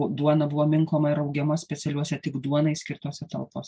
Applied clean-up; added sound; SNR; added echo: none; none; none; none.